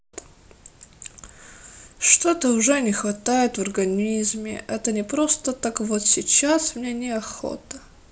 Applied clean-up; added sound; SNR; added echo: none; none; none; none.